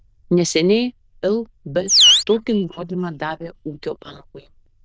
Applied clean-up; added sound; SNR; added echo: neural diffusion model UNIVERSE++.